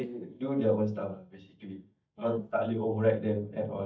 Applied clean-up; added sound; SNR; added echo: neural mask model DeepFilterNet 3.